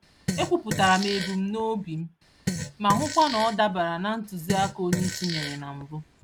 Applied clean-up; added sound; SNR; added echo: none; Fart; 7 dB; none.